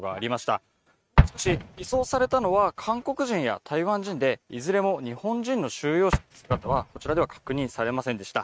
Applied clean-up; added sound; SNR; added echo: neural mask model RNNoise.